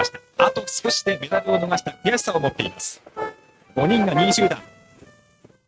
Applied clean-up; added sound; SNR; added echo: neural mask model RNNoise.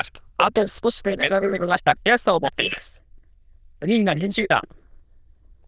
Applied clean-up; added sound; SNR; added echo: neural diffusion model UNIVERSE++.